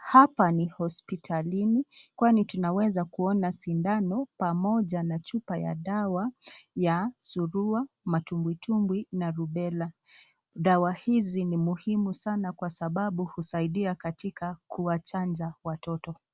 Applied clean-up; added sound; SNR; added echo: none; none; none; none.